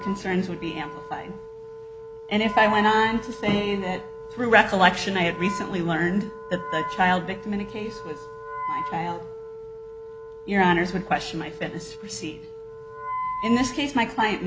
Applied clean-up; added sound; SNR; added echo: none; Wind instrument, woodwind instrument; 10 dB; none.